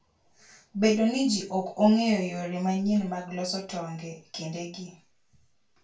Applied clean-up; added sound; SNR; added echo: none; none; none; reverberation time 0.2 s.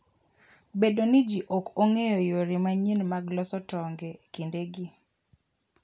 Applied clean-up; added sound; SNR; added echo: none; none; none; none.